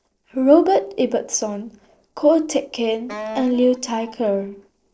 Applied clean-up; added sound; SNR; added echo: neural separator model SepFormer DNS4.